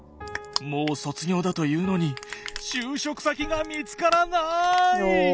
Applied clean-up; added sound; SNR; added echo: none; Crushing + Piano; 14 dB; none.